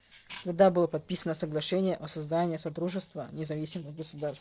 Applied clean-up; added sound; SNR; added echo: neural separator model SepFormer DNS4.